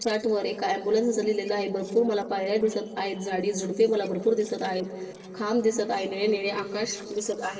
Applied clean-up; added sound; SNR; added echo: neural separator model SepFormer DNS4.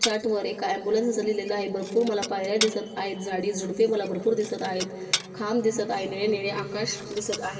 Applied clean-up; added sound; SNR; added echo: none; Glass; 10 dB; reverberation time 2.4 s.